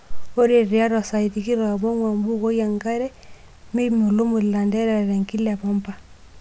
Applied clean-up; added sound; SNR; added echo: none; none; none; none.